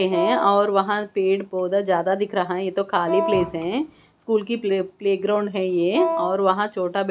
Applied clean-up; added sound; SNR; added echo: none; Wind instrument, woodwind instrument; 4 dB; none.